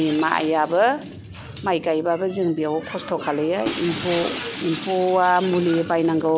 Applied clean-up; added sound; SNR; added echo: none; Shatter; 15 dB; none.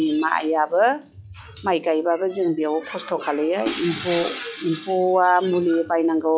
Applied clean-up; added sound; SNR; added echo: classical method log-MMSE.